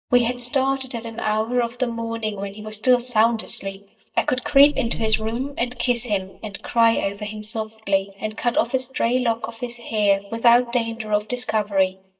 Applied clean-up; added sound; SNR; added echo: neural mask model DeepFilterNet 3.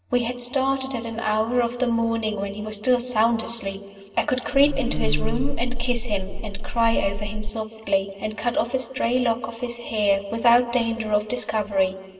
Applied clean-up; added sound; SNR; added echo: none; Buzz; -2 dB; reverberation time 2.5 s.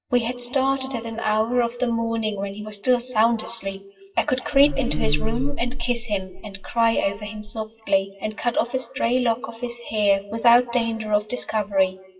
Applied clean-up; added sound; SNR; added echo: classical method WPE with log-MMSE.